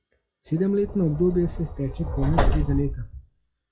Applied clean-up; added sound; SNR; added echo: classical method WPE with log-MMSE.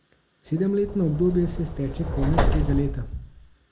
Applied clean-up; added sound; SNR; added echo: none; Subway, metro, underground; 1 dB; reverberation time 0.3 s.